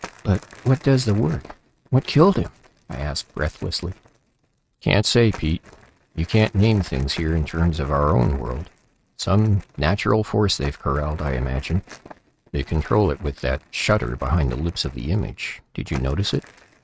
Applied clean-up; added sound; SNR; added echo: neural mask model RNNoise.